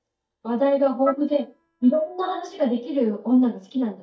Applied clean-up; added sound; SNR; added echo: neural mask model DeepFilterNet 3.